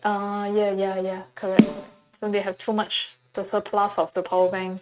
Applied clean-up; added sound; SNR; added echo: neural mask model RNNoise.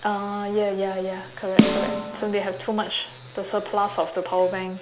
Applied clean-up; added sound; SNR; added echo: none; Snare drum; -1 dB; none.